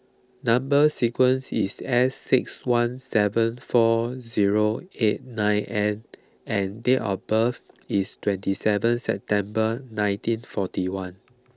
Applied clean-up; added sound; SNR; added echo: none; none; none; none.